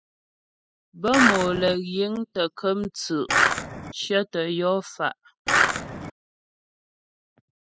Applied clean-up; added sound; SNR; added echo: classical method spectral subtraction.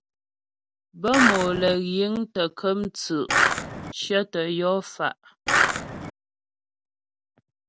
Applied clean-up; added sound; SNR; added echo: none; Skateboard; -4 dB; none.